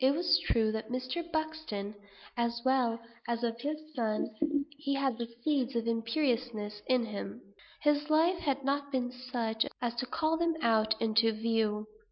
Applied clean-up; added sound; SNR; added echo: neural mask model Resemble Enhance denoiser.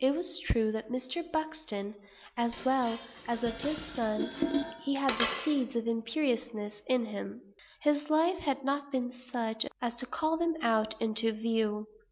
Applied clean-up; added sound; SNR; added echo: none; Dishes, pots, and pans; 10 dB; none.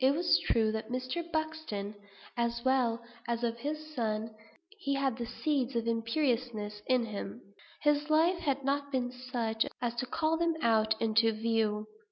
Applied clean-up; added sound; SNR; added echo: none; none; none; none.